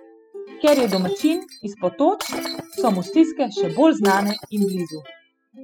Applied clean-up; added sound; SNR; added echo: classical method spectral subtraction.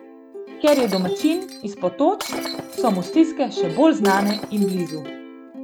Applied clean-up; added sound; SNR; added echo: none; Plucked string instrument + Shatter; 8 dB; none.